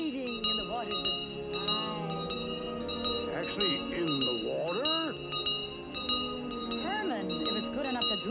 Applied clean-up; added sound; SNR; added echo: none; Bell; -5 dB; none.